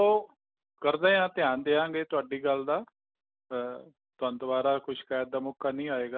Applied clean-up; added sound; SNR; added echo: none; none; none; none.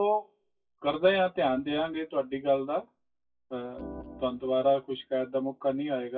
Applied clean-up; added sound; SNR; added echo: classical method WPE with log-MMSE.